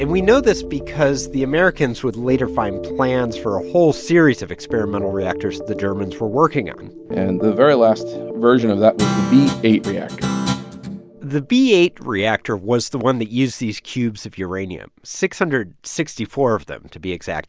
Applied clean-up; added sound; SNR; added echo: none; Guitar; 5 dB; none.